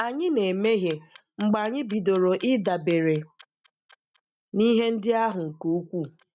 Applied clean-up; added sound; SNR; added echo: neural mask model RNNoise.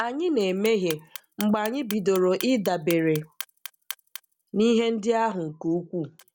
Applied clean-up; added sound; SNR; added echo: none; Clock; 17 dB; none.